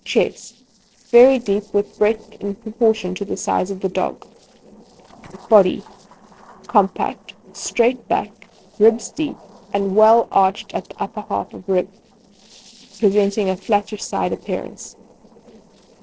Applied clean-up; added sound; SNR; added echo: neural separator model SepFormer DNS4.